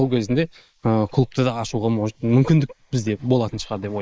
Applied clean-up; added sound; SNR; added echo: neural mask model Resemble Enhance denoiser.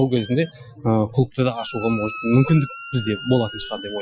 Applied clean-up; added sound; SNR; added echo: classical method Wiener filter.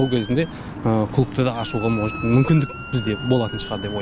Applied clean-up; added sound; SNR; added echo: none; Marimba, xylophone + Squeak; 14 dB; none.